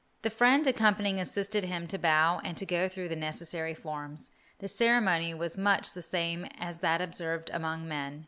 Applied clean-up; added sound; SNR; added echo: none; none; none; none.